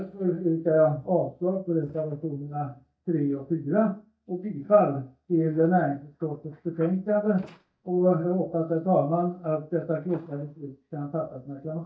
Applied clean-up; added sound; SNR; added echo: neural mask model DeepFilterNet 3.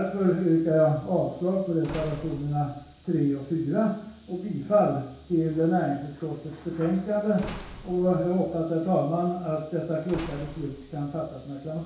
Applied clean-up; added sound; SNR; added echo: none; Slam / Wood; 18 dB; reverberation time 0.6 s.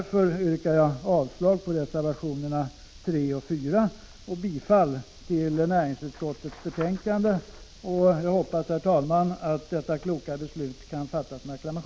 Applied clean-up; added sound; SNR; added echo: none; none; none; none.